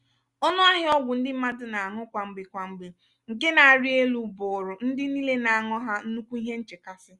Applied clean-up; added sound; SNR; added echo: none; none; none; none.